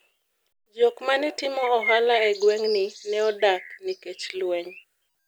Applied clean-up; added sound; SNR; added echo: none; Bird; 10 dB; none.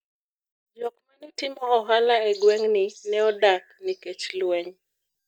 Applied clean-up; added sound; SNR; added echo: neural mask model DeepFilterNet 3.